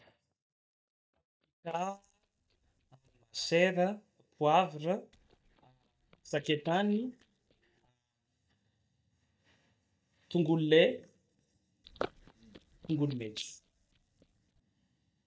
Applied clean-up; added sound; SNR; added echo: neural mask model DeepFilterNet 3.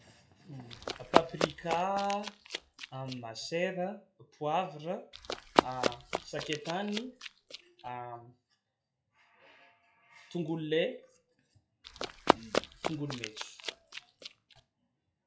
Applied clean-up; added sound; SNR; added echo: classical method WPE with log-MMSE.